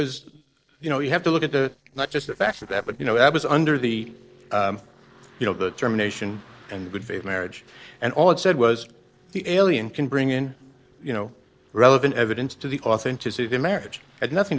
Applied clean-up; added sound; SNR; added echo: neural separator model SepFormer DNS4.